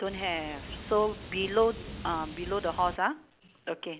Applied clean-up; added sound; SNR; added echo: none; Water; 11 dB; none.